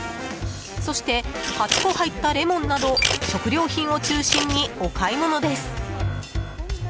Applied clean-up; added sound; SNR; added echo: none; Scissors; 4 dB; none.